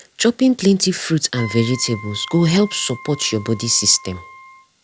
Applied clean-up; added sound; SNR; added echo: none; Wind instrument, woodwind instrument; 18 dB; none.